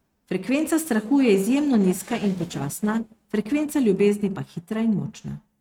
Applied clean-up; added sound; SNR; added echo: neural mask model RNNoise.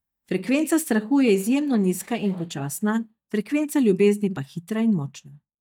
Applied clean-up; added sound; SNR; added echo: neural mask model DeepFilterNet 3.